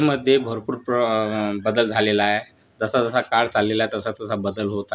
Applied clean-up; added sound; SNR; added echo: none; none; none; none.